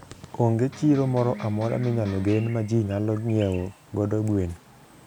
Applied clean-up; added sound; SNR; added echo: none; Electric guitar; 14 dB; none.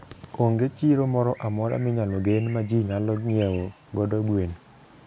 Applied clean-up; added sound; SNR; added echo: none; none; none; none.